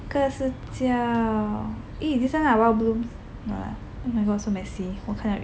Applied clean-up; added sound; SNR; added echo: none; none; none; none.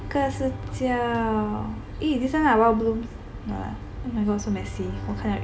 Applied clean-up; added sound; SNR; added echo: none; Bowed string instrument; 15 dB; reverberation time 0.3 s.